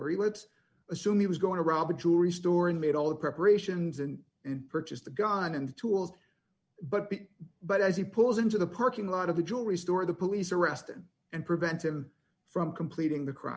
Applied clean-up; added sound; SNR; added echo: none; none; none; none.